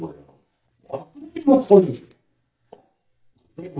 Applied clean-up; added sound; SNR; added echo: neural mask model DeepFilterNet 3.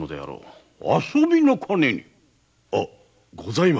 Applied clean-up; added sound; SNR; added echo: none; none; none; none.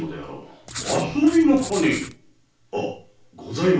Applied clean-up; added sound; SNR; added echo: none; Writing; 12 dB; reverberation time 0.3 s.